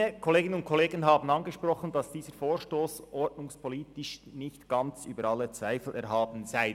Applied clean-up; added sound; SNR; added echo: none; none; none; none.